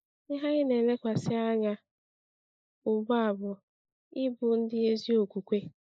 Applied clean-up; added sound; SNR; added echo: neural mask model Resemble Enhance denoiser.